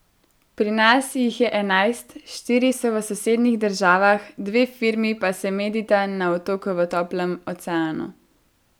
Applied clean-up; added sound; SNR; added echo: none; none; none; none.